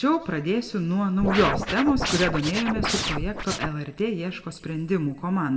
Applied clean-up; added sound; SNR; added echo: none; Scratching (performance technique); 3 dB; reverberation time 1.2 s.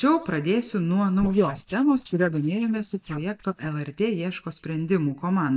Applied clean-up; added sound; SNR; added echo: neural mask model DeepFilterNet 3.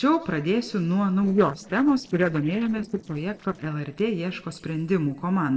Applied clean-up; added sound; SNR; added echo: neural separator model SepFormer DNS4.